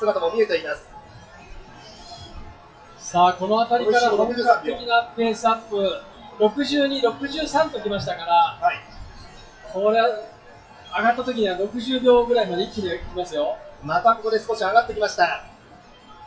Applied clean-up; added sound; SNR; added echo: classical method WPE with log-MMSE.